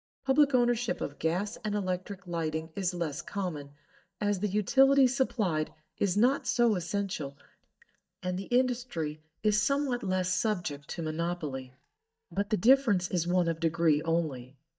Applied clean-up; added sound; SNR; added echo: neural mask model DeepFilterNet 3.